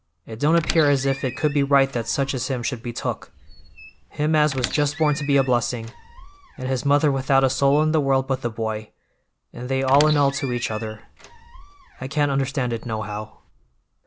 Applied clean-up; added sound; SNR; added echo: none; Squeak; 15 dB; none.